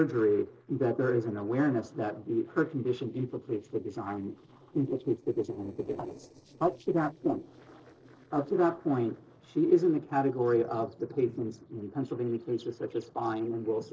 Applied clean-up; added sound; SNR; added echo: neural separator model SepFormer DNS4.